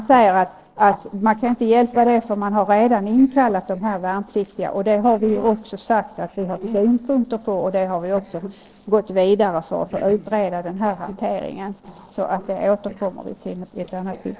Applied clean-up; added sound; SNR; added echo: neural separator model SepFormer DNS4.